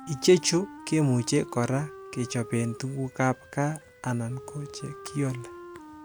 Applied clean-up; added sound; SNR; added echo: none; Wind instrument, woodwind instrument; 17 dB; none.